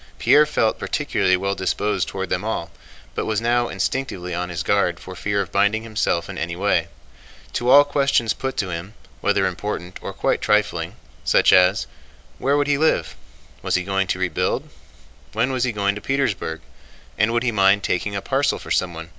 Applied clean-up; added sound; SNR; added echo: none; none; none; none.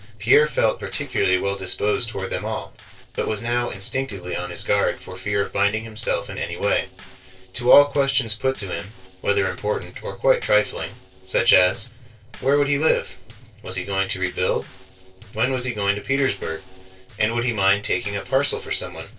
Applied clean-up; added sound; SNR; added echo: neural separator model SepFormer DNS4.